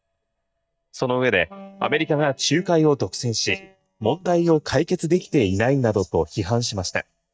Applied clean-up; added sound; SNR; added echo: neural mask model DeepFilterNet 3.